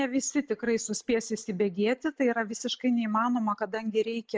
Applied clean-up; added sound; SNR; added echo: neural mask model Resemble Enhance denoiser.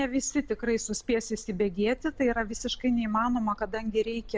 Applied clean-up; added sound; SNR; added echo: none; Bird; 18 dB; none.